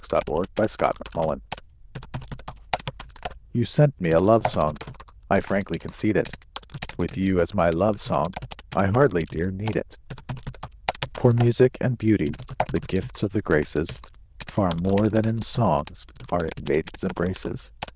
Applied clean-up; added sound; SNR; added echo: neural diffusion model UNIVERSE++.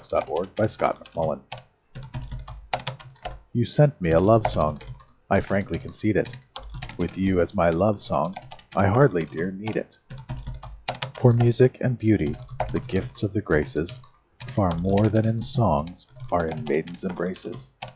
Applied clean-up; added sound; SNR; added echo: classical method log-MMSE.